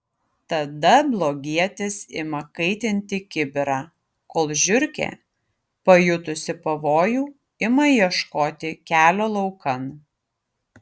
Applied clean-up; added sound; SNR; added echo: none; none; none; none.